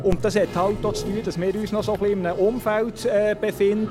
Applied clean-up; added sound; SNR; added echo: none; Toilet flush + Dog; 10 dB; none.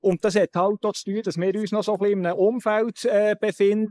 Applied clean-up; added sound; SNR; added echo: neural mask model Resemble Enhance denoiser.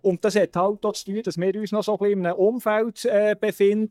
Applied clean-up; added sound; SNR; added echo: neural mask model DeepFilterNet 3.